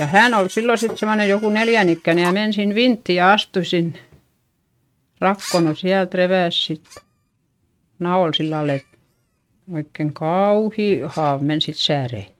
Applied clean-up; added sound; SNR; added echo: neural mask model RNNoise.